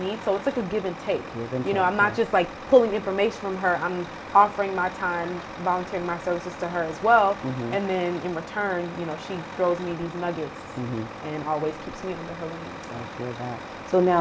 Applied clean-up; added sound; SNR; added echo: none; Truck; 12 dB; none.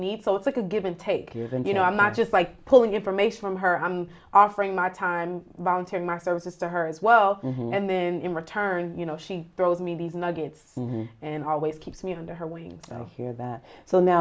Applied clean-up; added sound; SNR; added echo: none; none; none; none.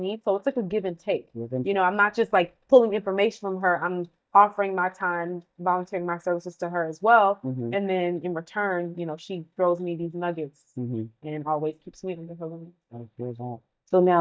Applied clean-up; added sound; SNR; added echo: neural mask model DeepFilterNet 3.